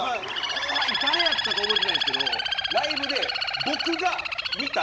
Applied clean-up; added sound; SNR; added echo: none; Bird; -4 dB; reverberation time 1.0 s.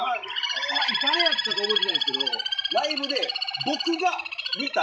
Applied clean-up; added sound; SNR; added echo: classical method WPE with log-MMSE.